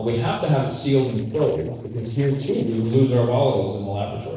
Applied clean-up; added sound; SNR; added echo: neural separator model SepFormer DNS4.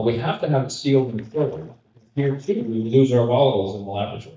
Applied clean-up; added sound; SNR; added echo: neural mask model DeepFilterNet 3.